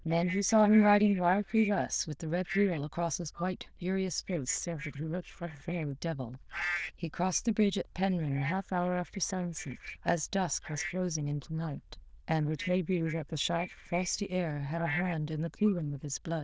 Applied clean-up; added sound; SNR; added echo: neural diffusion model UNIVERSE++.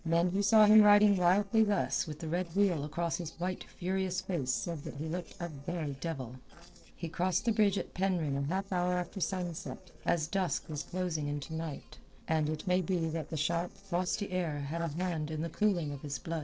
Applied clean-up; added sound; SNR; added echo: neural separator model SepFormer DNS4.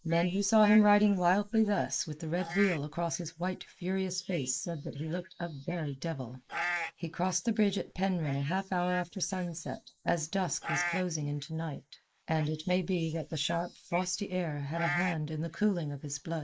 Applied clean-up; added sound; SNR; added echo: neural mask model Resemble Enhance denoiser.